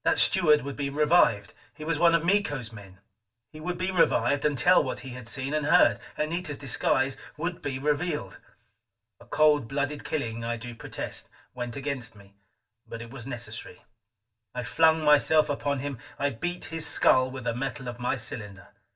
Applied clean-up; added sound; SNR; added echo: none; none; none; reverberation time 0.2 s.